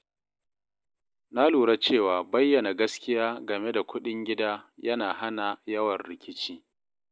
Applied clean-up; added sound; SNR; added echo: none; none; none; none.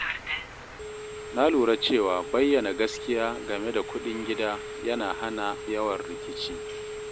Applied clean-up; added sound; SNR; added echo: none; Telephone; 8 dB; none.